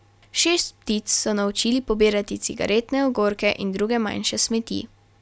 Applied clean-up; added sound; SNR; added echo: none; none; none; none.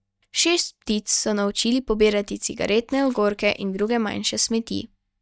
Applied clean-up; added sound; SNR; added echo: neural mask model DeepFilterNet 3.